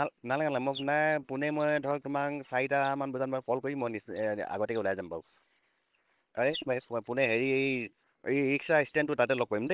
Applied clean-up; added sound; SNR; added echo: neural separator model SepFormer WHAM!.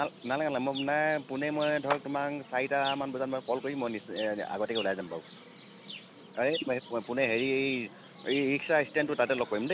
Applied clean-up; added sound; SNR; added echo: none; Chirp, tweet + Clapping; 13 dB; none.